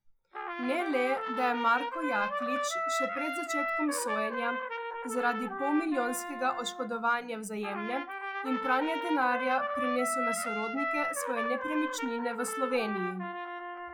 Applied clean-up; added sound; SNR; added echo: classical method log-MMSE.